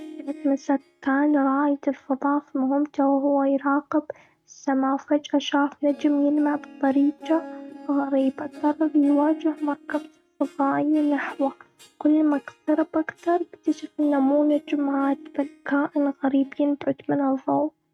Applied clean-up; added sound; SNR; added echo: neural mask model RNNoise.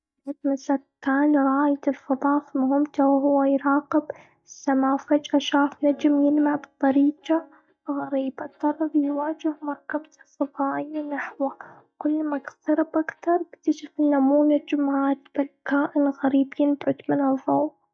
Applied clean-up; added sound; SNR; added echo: neural mask model DeepFilterNet 3.